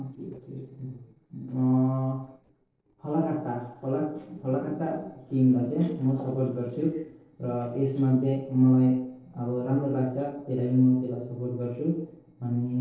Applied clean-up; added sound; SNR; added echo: neural separator model SepFormer DNS4.